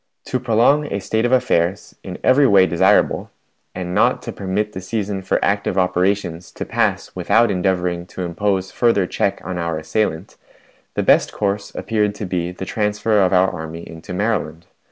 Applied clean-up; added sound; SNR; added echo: none; none; none; none.